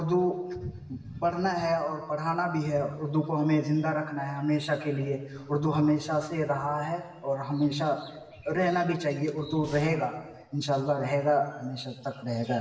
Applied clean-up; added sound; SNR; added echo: none; Breathing; 16 dB; reverberation time 1.1 s.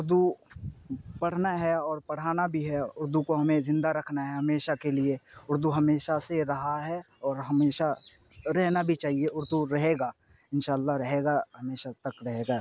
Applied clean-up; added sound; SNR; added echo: none; none; none; none.